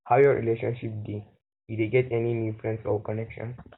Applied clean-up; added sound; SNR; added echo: none; none; none; none.